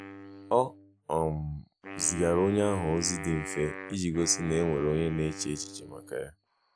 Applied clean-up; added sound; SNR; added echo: none; Wind instrument, woodwind instrument; 13 dB; none.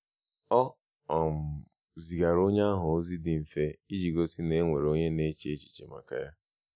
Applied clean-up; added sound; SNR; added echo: none; none; none; none.